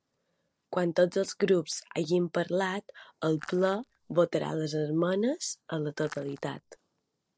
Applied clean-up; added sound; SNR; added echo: neural separator model SepFormer DNS4.